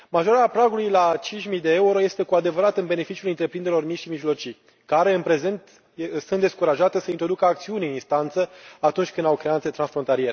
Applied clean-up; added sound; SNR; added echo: none; none; none; none.